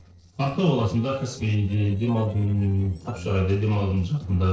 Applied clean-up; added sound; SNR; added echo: neural separator model SepFormer DNS4.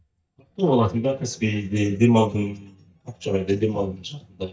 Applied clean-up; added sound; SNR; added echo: neural mask model DeepFilterNet 3.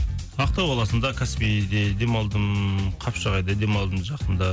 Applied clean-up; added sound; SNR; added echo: none; none; none; none.